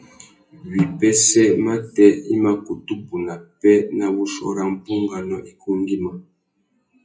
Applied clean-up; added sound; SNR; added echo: classical method WPE with log-MMSE.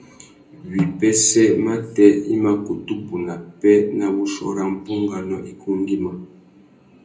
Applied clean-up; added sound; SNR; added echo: none; Snare drum; 11 dB; reverberation time 0.5 s.